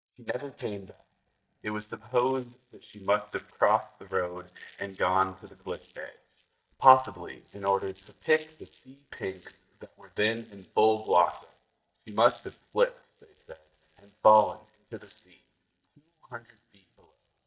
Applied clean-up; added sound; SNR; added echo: neural mask model DeepFilterNet 3.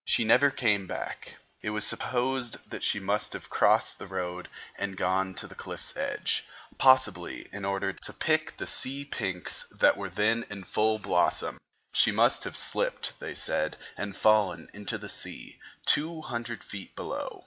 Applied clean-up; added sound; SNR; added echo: none; none; none; none.